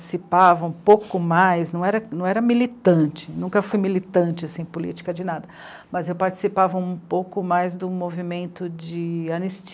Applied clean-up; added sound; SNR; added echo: none; none; none; none.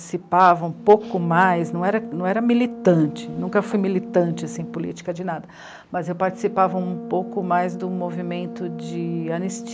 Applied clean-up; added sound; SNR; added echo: none; Brass instrument; 13 dB; none.